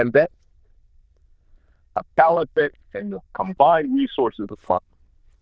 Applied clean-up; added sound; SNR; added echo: neural diffusion model UNIVERSE++.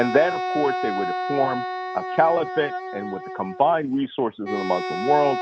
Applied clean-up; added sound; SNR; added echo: none; Wind instrument, woodwind instrument; 5 dB; none.